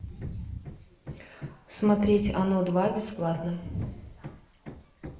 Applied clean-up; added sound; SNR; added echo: none; Hammer; 15 dB; reverberation time 0.7 s.